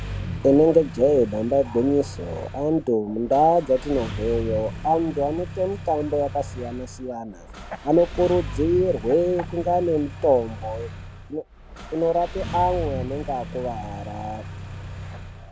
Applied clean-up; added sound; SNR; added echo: none; Engine starting; 11 dB; none.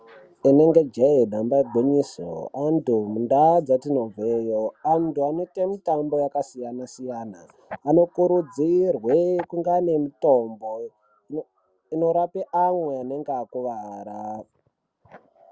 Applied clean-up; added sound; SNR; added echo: none; none; none; none.